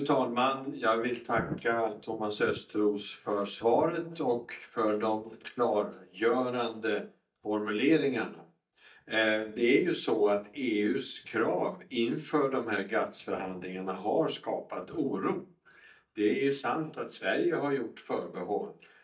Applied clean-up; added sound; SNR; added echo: neural mask model DeepFilterNet 3.